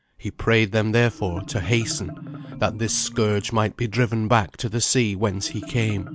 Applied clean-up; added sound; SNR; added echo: none; Marimba, xylophone; 17 dB; none.